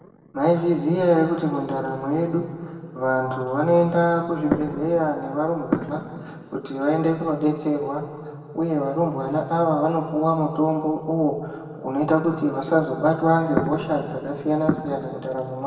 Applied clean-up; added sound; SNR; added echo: none; none; none; reverberation time 2.1 s.